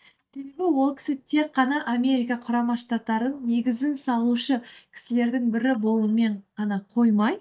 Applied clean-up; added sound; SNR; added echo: neural mask model DeepFilterNet 3.